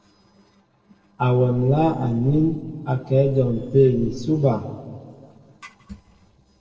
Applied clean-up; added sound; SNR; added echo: neural separator model SepFormer DNS4.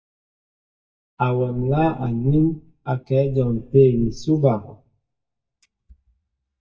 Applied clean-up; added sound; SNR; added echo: neural mask model DeepFilterNet 3.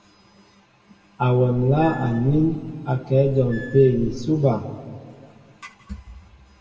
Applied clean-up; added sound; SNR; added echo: none; Squeak / Screech; 14 dB; reverberation time 1.7 s.